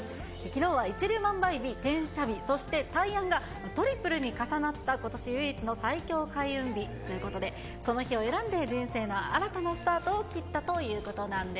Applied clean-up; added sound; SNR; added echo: none; none; none; none.